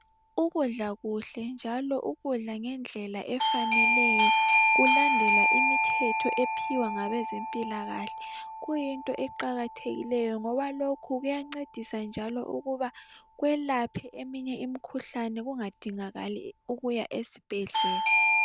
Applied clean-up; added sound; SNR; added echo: none; Doorbell; -2 dB; none.